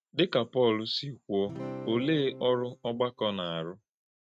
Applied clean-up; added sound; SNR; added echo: neural mask model RNNoise.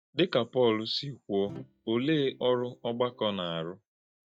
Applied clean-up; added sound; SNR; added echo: neural mask model DeepFilterNet 3.